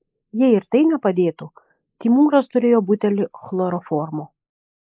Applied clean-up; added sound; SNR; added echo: neural mask model Resemble Enhance denoiser.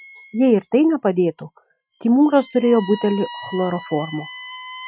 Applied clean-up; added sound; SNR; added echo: classical method Wiener filter.